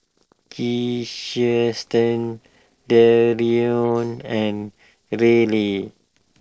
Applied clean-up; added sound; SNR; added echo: neural separator model SepFormer DNS4.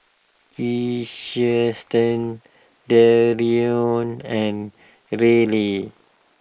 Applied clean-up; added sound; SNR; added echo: neural mask model Resemble Enhance denoiser.